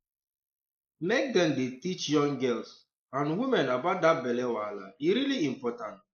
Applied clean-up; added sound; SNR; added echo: neural mask model Resemble Enhance denoiser.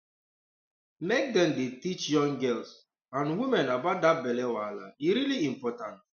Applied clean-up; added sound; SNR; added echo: none; none; none; none.